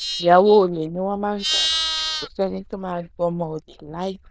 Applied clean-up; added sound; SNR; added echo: neural diffusion model UNIVERSE++.